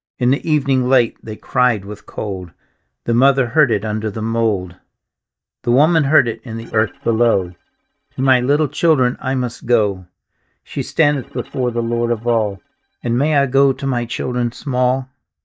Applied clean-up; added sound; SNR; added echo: neural mask model DeepFilterNet 3.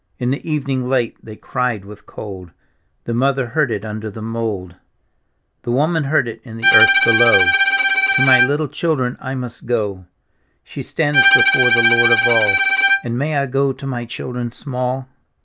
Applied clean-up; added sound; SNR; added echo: none; Bowed string instrument; -5 dB; none.